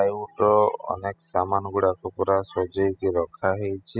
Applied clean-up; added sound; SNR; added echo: classical method spectral subtraction.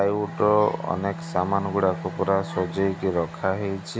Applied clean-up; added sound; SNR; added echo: none; Bowed string instrument; 12 dB; none.